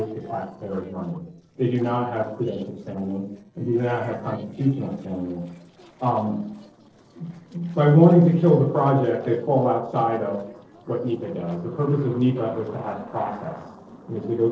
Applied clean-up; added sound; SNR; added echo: neural separator model SepFormer DNS4.